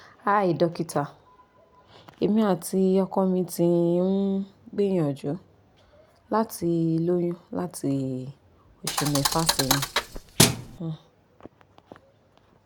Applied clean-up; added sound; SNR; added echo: none; Thump, thud; -2 dB; none.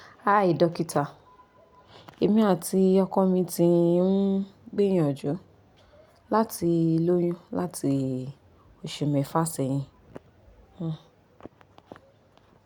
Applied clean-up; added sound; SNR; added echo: none; none; none; none.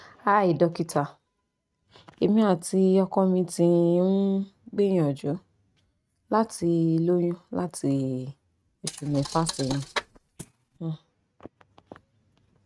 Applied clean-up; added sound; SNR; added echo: neural mask model RNNoise.